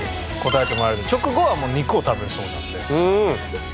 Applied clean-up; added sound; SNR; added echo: none; none; none; none.